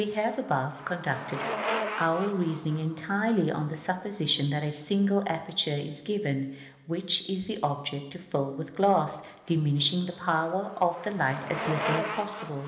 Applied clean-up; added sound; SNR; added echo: none; Bicycle; 10 dB; reverberation time 1.1 s.